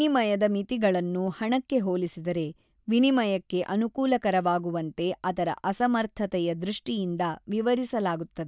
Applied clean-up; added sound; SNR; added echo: none; none; none; none.